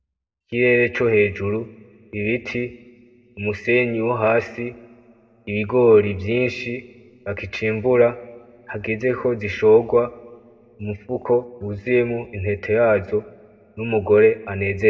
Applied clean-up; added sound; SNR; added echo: none; none; none; reverberation time 1.2 s.